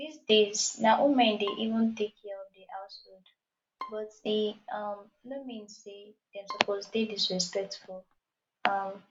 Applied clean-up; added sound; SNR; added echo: none; Bowed string instrument; 19 dB; none.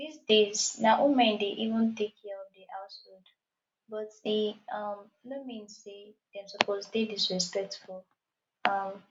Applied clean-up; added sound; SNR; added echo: none; none; none; none.